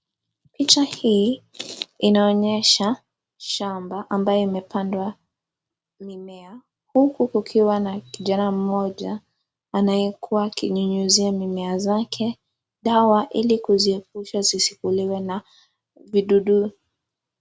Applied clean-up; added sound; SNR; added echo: none; none; none; none.